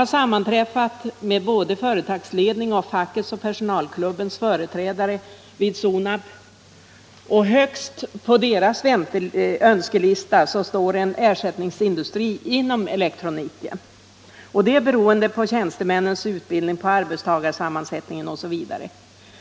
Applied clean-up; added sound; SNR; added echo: none; none; none; none.